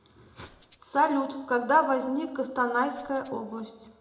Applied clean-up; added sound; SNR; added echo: none; Rattle (instrument); 18 dB; reverberation time 0.6 s.